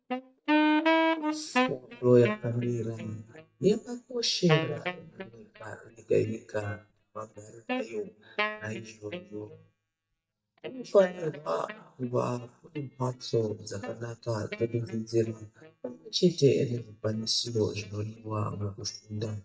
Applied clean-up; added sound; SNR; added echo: neural mask model DeepFilterNet 3.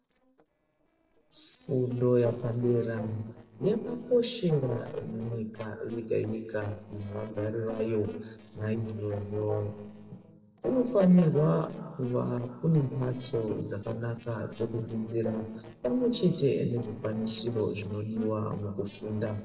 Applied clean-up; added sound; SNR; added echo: neural separator model SepFormer DNS4.